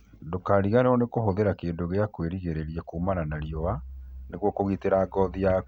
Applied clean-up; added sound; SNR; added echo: none; none; none; none.